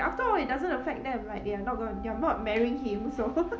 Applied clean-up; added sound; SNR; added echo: none; Wind instrument, woodwind instrument; 12 dB; none.